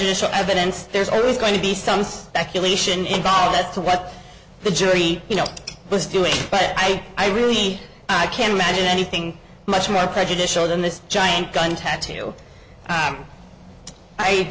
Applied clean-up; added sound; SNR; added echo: none; none; none; none.